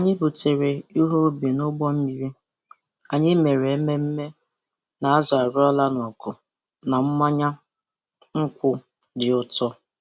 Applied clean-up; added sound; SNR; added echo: none; none; none; none.